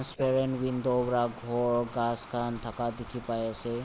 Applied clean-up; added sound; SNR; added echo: neural mask model Resemble Enhance denoiser.